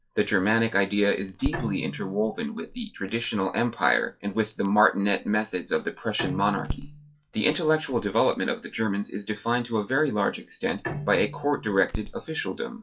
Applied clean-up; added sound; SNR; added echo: classical method log-MMSE.